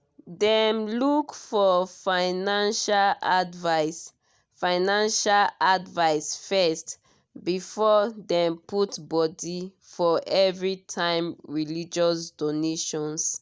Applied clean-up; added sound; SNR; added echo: none; none; none; none.